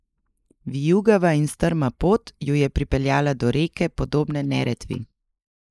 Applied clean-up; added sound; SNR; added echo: neural mask model Resemble Enhance denoiser.